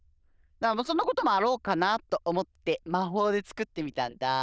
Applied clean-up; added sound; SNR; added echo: neural diffusion model UNIVERSE++.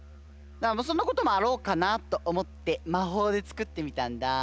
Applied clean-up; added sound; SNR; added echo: none; Musical instrument; 18 dB; none.